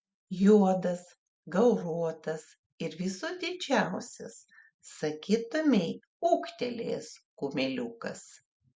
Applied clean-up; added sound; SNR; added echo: none; none; none; none.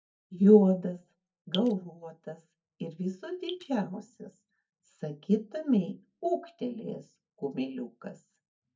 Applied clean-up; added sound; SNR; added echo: neural mask model DeepFilterNet 3.